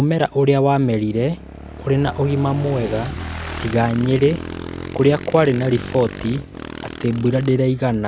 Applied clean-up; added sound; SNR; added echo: none; Motorcycle / Engine; 12 dB; none.